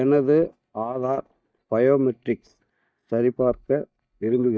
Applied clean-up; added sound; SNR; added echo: neural mask model DeepFilterNet 3.